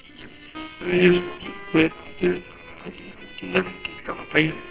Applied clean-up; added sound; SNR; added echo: neural separator model SepFormer WHAMR!.